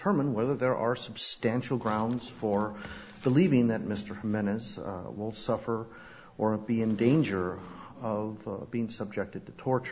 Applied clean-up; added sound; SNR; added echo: none; none; none; none.